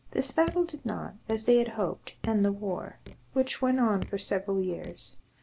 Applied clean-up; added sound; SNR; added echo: none; Raindrop / Drip; 17 dB; none.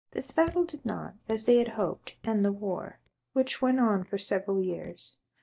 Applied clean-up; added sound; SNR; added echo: neural mask model DeepFilterNet 3.